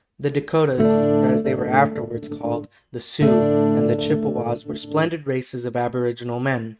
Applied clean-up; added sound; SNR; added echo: neural mask model RNNoise.